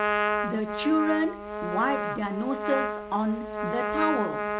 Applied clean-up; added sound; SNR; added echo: none; Trumpet; 1 dB; none.